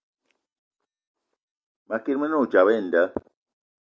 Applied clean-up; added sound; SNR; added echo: none; none; none; none.